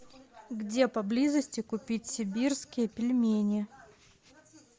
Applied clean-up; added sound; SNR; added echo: none; none; none; none.